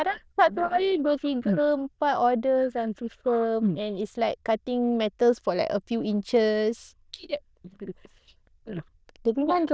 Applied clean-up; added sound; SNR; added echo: neural diffusion model UNIVERSE++.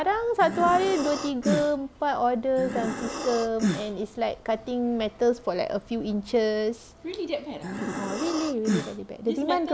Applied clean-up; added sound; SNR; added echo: none; Breathing; 4 dB; none.